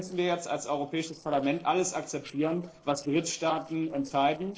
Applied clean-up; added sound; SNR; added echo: neural separator model SepFormer DNS4.